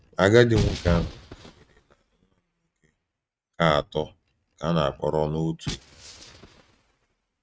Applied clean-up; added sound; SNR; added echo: neural mask model RNNoise.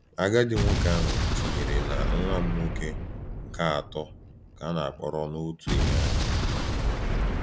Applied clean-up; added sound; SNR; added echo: none; Explosion; -3 dB; none.